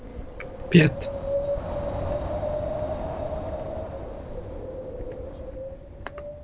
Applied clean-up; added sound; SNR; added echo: none; Wind; 1 dB; none.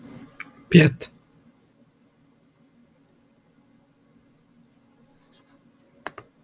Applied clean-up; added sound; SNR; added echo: none; none; none; none.